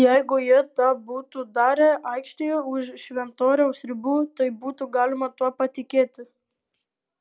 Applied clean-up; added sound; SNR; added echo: none; none; none; none.